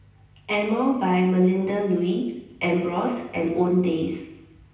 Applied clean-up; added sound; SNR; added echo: none; none; none; reverberation time 0.9 s.